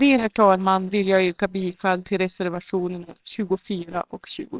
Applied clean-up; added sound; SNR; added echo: neural separator model SepFormer WHAMR!.